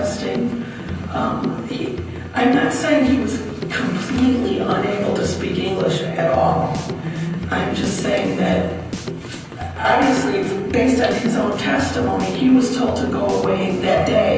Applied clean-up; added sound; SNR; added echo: none; Drum kit; 12 dB; reverberation time 0.6 s.